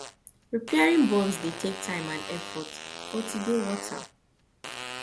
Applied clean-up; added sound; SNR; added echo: none; Fart; 10 dB; none.